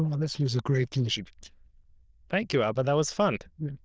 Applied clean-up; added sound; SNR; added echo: neural diffusion model UNIVERSE++.